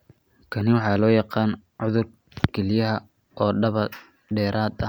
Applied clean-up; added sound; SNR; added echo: none; none; none; none.